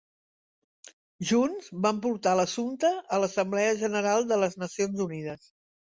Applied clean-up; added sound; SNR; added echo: none; none; none; none.